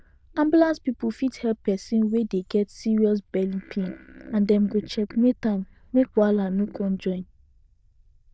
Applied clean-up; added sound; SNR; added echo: neural diffusion model UNIVERSE++.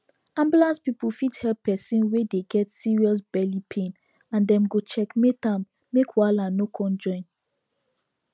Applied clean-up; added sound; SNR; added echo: none; none; none; none.